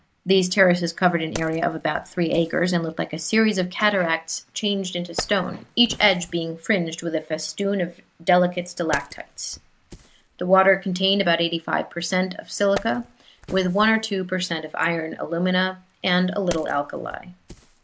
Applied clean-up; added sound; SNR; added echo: none; Wood; 20 dB; none.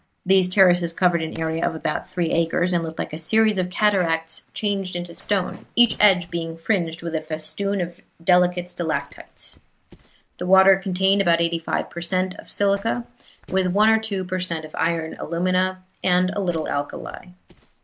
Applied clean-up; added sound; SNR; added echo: neural separator model SepFormer DNS4.